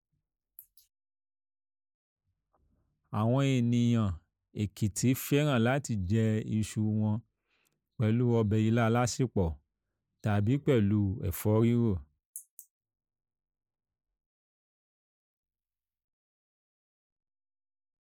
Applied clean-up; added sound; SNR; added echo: neural mask model Resemble Enhance denoiser.